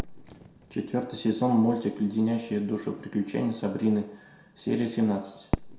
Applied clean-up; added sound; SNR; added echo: none; Fireworks; 13 dB; reverberation time 0.5 s.